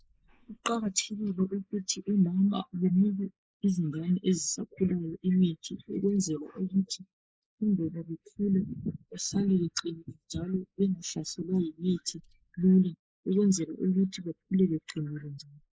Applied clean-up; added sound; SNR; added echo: neural mask model Resemble Enhance denoiser.